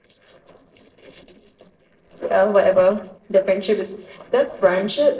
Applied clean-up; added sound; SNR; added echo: neural separator model SepFormer DNS4.